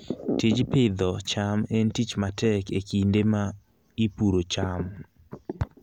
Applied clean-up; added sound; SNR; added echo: none; none; none; none.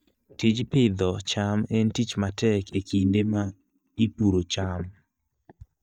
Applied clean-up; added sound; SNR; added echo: neural mask model DeepFilterNet 3.